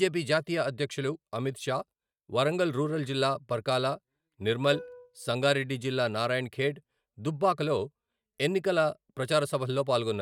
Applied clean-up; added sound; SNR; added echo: neural mask model RNNoise.